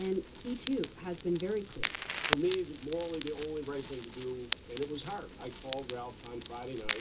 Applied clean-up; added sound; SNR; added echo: none; Crackle; 2 dB; reverberation time 0.2 s.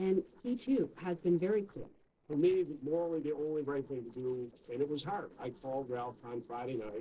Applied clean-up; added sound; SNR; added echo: neural separator model SepFormer DNS4.